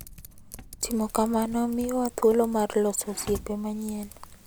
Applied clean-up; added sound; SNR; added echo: none; Typing; 16 dB; none.